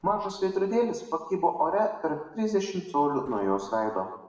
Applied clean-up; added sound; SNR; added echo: neural separator model SepFormer DNS4.